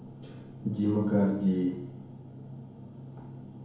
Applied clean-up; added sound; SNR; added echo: none; none; none; reverberation time 0.9 s.